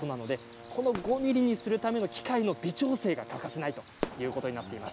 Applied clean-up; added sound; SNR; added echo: none; Fireworks + Brass instrument; 14 dB; none.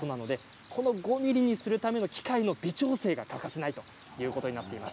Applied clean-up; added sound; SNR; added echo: none; none; none; none.